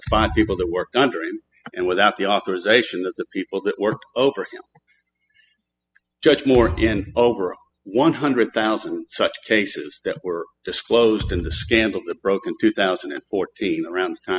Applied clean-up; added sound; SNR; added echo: classical method spectral subtraction.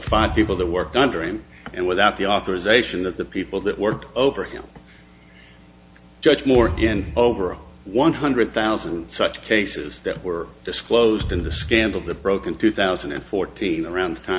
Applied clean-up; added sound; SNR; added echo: none; Thump, thud; 11 dB; none.